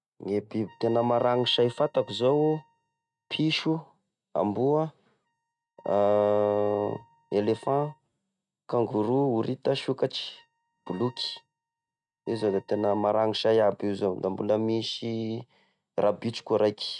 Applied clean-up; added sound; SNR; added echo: neural mask model RNNoise.